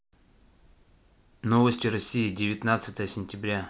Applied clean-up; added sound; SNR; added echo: none; none; none; none.